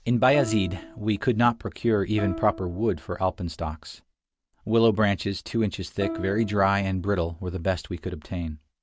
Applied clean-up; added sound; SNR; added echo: none; Plucked string instrument; 13 dB; none.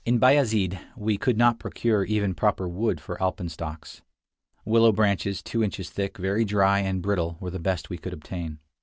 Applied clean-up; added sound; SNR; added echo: none; none; none; none.